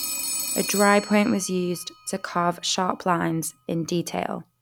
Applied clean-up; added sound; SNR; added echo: none; Telephone; 10 dB; none.